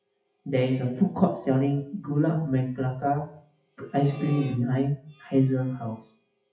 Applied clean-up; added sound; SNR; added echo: classical method WPE with log-MMSE.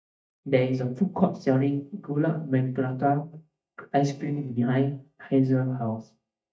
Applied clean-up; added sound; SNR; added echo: neural mask model DeepFilterNet 3.